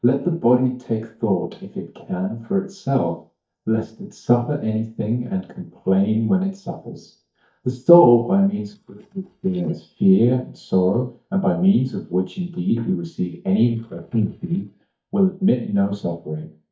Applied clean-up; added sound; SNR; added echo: neural mask model DeepFilterNet 3.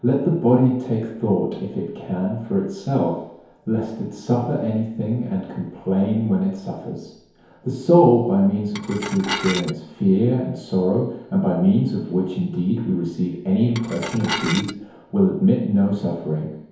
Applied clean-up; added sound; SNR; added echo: none; Dishes, pots, and pans / Glass; 8 dB; reverberation time 1.0 s.